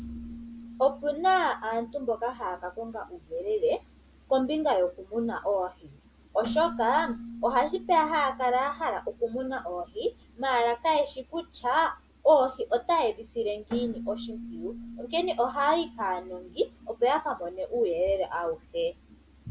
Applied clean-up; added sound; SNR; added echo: none; Keyboard (musical); 16 dB; none.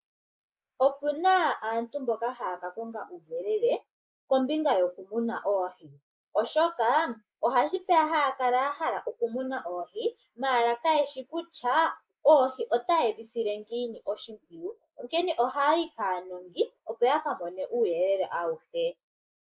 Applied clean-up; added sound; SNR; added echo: neural mask model Resemble Enhance denoiser.